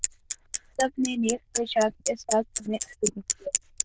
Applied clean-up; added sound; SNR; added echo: neural diffusion model UNIVERSE++.